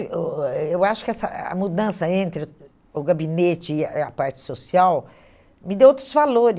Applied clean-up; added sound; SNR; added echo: none; none; none; none.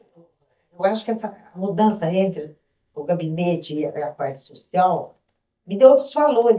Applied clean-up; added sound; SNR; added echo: neural mask model DeepFilterNet 3.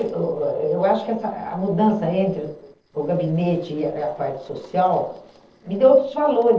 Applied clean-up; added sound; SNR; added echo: neural separator model SepFormer DNS4.